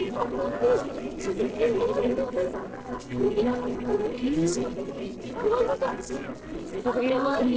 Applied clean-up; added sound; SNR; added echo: neural separator model SepFormer DNS4.